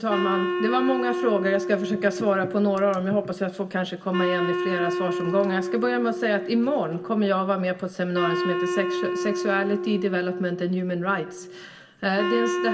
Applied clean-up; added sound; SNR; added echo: none; Wind instrument, woodwind instrument; 4 dB; reverberation time 0.7 s.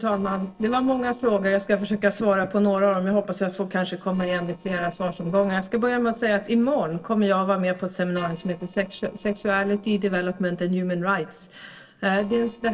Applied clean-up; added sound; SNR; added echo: neural separator model SepFormer DNS4.